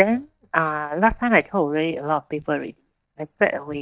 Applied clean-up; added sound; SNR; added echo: neural mask model DeepFilterNet 3.